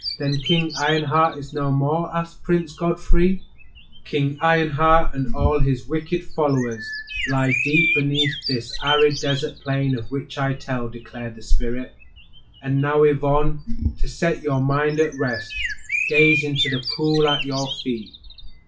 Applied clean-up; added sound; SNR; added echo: classical method WPE with log-MMSE.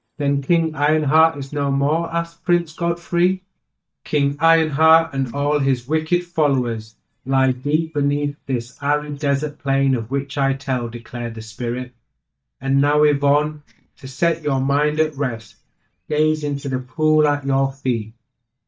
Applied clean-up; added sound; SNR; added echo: neural mask model DeepFilterNet 3.